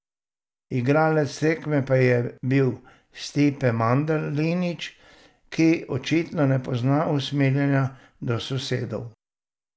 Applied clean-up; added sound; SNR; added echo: none; none; none; none.